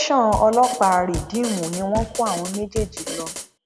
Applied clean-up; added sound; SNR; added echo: none; Drum kit; 7 dB; none.